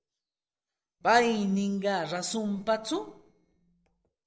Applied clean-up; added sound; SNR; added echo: neural separator model SepFormer DNS4.